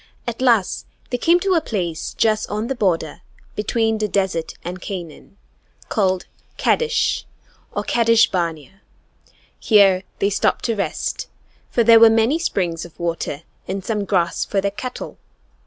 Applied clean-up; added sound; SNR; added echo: none; none; none; none.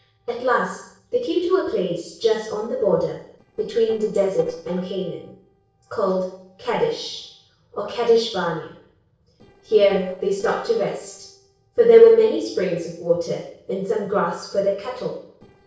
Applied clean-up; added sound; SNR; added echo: neural separator model SepFormer DNS4.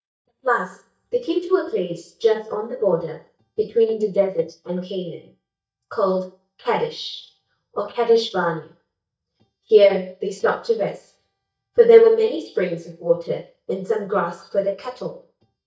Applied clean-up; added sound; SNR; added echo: neural mask model DeepFilterNet 3.